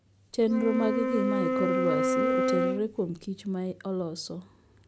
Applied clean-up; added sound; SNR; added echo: none; Wind instrument, woodwind instrument; -3 dB; none.